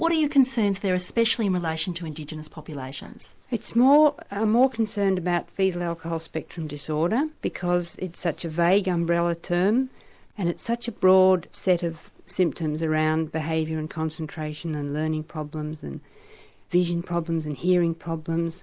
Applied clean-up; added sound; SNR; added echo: none; none; none; none.